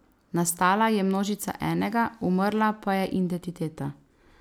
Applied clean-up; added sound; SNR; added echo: none; none; none; none.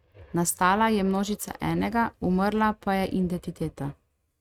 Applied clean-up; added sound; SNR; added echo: neural mask model RNNoise.